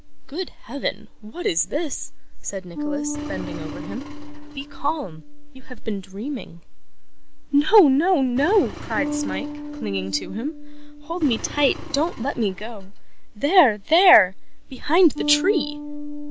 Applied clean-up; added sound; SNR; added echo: none; Bass guitar + Engine; 12 dB; none.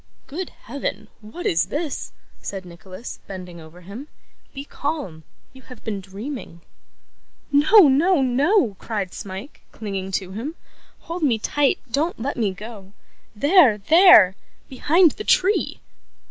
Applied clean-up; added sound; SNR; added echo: none; none; none; none.